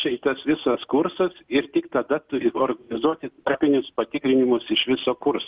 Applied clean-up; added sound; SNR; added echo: none; none; none; none.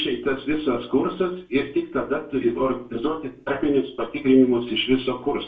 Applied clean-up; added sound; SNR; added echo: none; none; none; reverberation time 0.3 s.